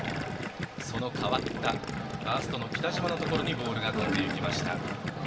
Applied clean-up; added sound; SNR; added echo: none; Gurgling; 2 dB; reverberation time 0.6 s.